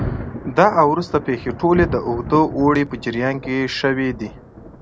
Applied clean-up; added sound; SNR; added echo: none; Thunder; 12 dB; none.